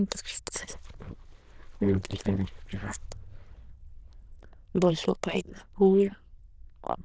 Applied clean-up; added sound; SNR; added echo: neural diffusion model UNIVERSE++.